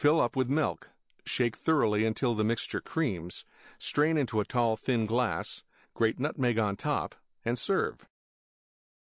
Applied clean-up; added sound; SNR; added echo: none; none; none; none.